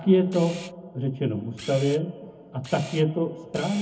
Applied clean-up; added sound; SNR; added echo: none; Camera; 19 dB; reverberation time 0.3 s.